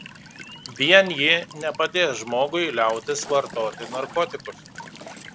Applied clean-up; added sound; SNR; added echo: none; Walk, footsteps / Stream / Trickle, dribble / Chirp, tweet; 17 dB; none.